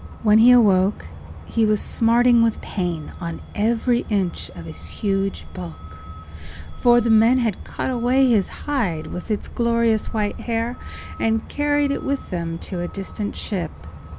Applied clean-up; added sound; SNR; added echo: none; Truck; 12 dB; none.